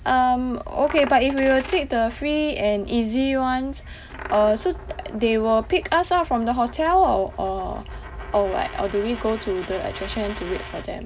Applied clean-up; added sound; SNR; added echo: none; Coin (dropping); 18 dB; none.